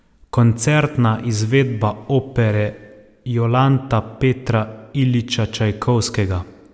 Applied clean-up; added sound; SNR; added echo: none; none; none; none.